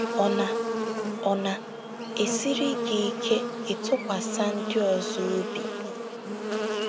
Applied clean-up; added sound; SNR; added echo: none; Buzz; 1 dB; none.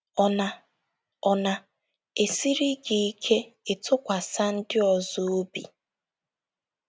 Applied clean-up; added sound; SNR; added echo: none; none; none; none.